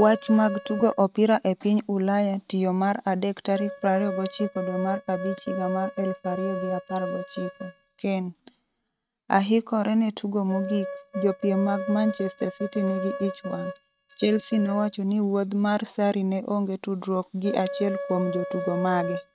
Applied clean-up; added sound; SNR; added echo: neural mask model RNNoise.